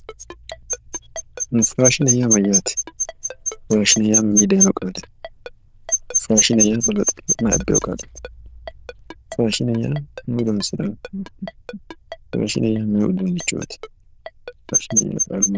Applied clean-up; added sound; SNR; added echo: neural diffusion model UNIVERSE++.